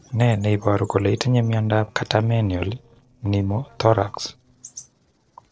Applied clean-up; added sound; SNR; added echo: neural separator model SepFormer DNS4.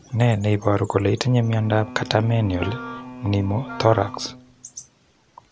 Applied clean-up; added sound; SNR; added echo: none; Wind instrument, woodwind instrument + Bowed string instrument; 14 dB; none.